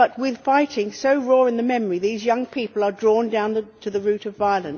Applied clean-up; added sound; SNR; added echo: none; none; none; none.